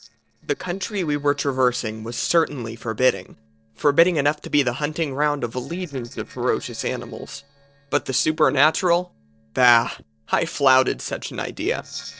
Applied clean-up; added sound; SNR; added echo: neural separator model SepFormer DNS4.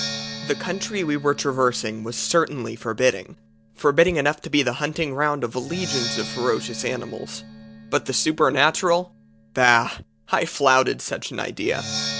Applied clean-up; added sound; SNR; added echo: none; Percussion; 13 dB; none.